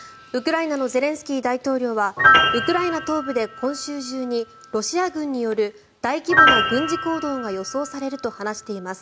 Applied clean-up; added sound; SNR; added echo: none; Piano; 0 dB; none.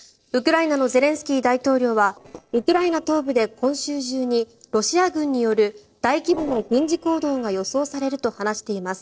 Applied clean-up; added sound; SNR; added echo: neural separator model SepFormer DNS4.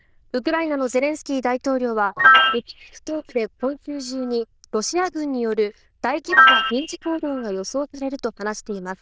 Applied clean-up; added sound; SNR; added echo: neural diffusion model UNIVERSE++.